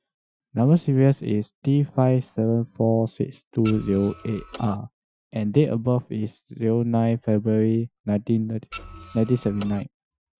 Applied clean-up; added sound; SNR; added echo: classical method Wiener filter.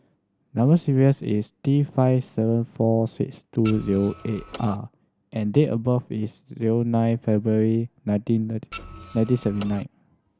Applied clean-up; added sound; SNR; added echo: none; Printer; 16 dB; none.